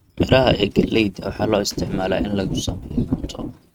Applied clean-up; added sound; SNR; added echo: neural mask model RNNoise.